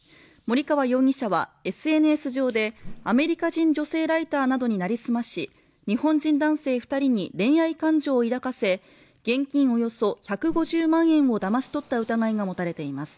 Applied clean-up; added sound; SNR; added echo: none; Whoosh, swoosh, swish; 19 dB; none.